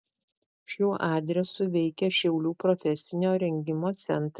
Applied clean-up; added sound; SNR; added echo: none; none; none; none.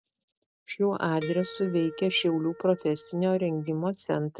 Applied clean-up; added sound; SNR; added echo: none; Harp; 16 dB; none.